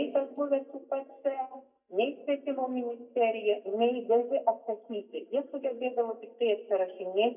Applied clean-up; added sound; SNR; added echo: neural mask model DeepFilterNet 3.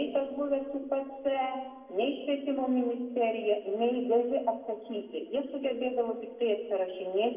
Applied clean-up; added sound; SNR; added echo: neural separator model SepFormer DNS4.